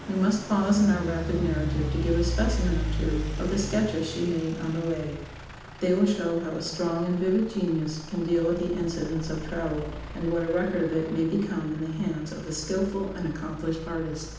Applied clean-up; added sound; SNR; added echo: none; Idling / Truck; 7 dB; reverberation time 0.8 s.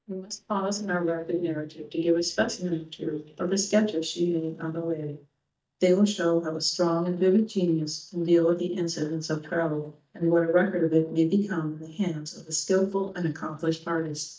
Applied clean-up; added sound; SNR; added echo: neural mask model DeepFilterNet 3.